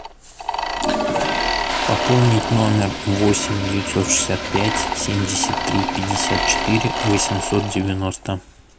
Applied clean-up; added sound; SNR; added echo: none; Toilet flush + Mechanisms; 2 dB; none.